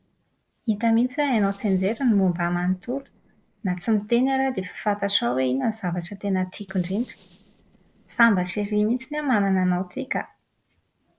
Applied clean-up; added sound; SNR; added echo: neural separator model SepFormer DNS4.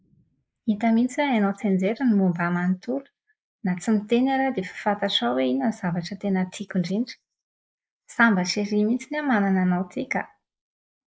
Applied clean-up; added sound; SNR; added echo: neural mask model Resemble Enhance denoiser.